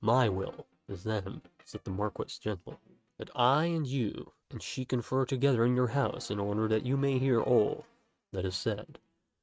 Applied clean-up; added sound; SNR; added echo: neural mask model RNNoise.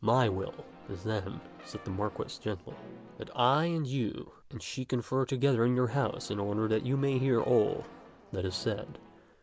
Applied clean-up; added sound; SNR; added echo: none; Brass instrument; 18 dB; none.